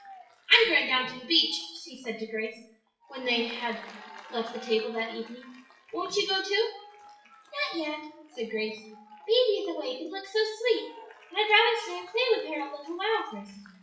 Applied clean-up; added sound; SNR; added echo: classical method WPE with log-MMSE.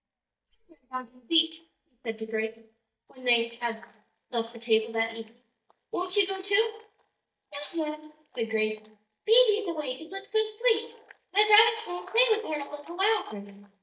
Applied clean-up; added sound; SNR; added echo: neural mask model DeepFilterNet 3.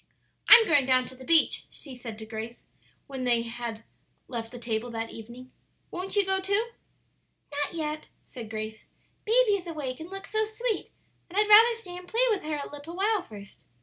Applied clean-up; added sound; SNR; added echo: none; none; none; none.